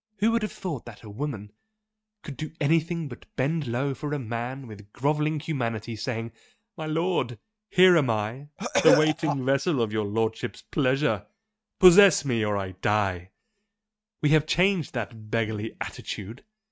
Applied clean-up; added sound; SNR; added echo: neural mask model RNNoise.